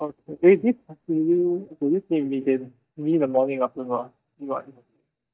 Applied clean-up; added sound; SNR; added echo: neural mask model DeepFilterNet 3.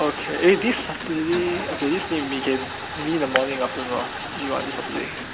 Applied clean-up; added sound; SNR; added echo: none; Water + Engine starting / Car; 7 dB; none.